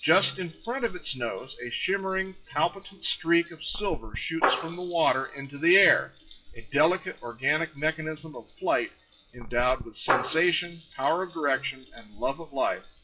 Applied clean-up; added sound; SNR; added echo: classical method WPE with log-MMSE.